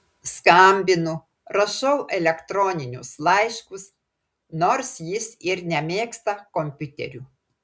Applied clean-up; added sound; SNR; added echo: none; none; none; none.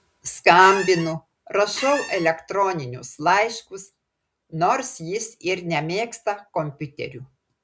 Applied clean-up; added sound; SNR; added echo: none; Squeak; 9 dB; none.